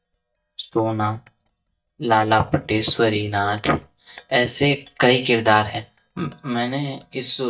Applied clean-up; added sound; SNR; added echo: neural mask model DeepFilterNet 3.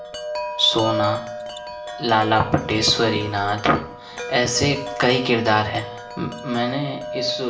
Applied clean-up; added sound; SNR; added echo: none; Wind chime; 8 dB; reverberation time 0.6 s.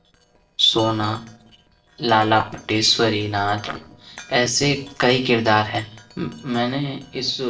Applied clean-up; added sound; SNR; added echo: neural separator model SepFormer DNS4.